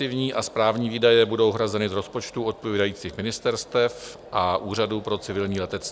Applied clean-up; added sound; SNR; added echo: none; none; none; none.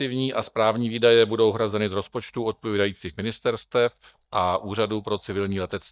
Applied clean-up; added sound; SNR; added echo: neural mask model DeepFilterNet 3.